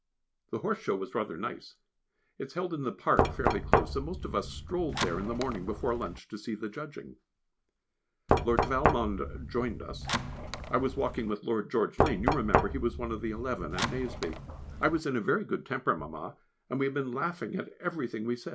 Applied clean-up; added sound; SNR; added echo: none; Knock; -2 dB; none.